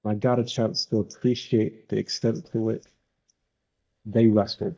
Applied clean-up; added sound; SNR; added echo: neural mask model DeepFilterNet 3.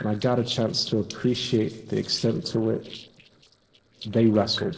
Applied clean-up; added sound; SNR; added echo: neural separator model SepFormer DNS4.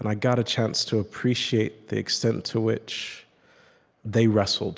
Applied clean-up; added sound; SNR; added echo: none; none; none; none.